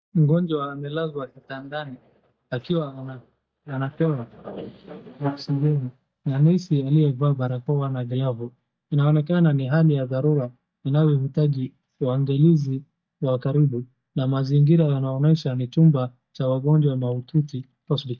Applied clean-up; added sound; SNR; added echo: neural mask model DeepFilterNet 3.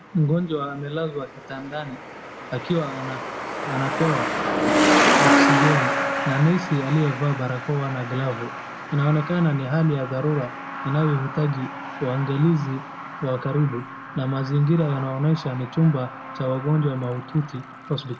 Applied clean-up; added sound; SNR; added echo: none; Truck; 2 dB; reverberation time 0.5 s.